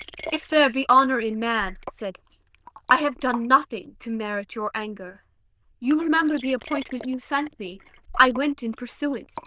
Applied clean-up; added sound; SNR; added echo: neural diffusion model UNIVERSE++.